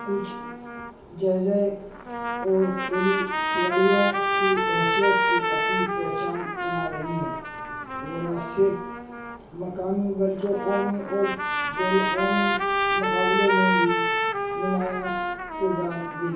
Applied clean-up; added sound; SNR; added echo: none; Trumpet; 0 dB; reverberation time 2.4 s.